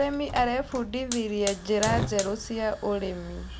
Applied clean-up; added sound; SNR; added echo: none; Hiss / Fire; 7 dB; none.